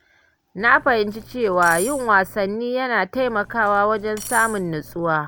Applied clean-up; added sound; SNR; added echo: none; Cutlery, silverware; 17 dB; none.